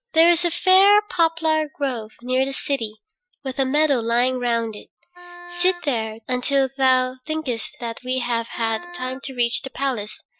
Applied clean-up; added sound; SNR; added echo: classical method Wiener filter.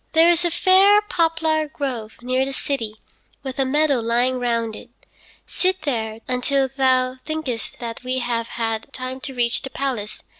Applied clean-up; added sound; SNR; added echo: none; none; none; none.